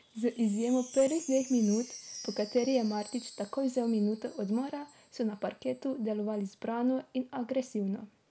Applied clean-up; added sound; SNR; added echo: none; Wind chime; 18 dB; none.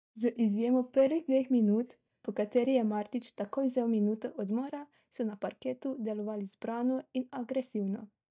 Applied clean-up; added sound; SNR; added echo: neural mask model DeepFilterNet 3.